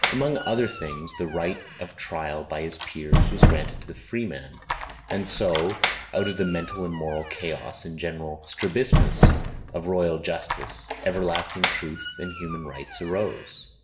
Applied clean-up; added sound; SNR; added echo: none; Squeak; -2 dB; reverberation time 0.6 s.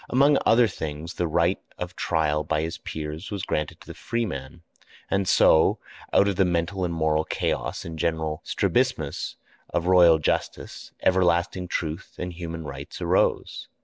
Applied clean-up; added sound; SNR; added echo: none; none; none; none.